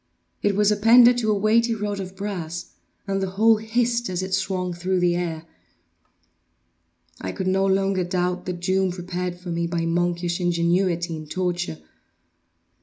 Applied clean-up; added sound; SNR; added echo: none; none; none; none.